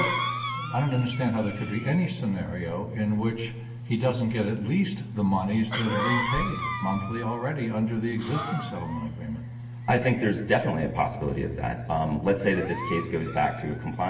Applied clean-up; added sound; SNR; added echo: none; Cough; 10 dB; reverberation time 0.8 s.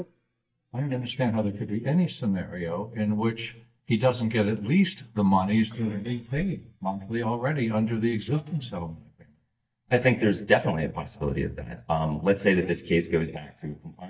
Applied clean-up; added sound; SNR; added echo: neural mask model DeepFilterNet 3.